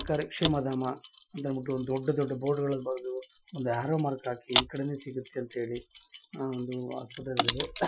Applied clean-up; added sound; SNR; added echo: classical method Wiener filter.